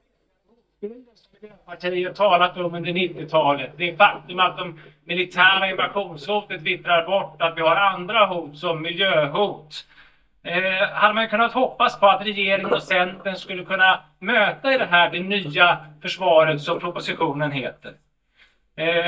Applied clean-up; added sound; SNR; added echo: neural mask model DeepFilterNet 3.